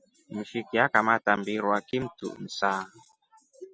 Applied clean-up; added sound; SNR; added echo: none; none; none; none.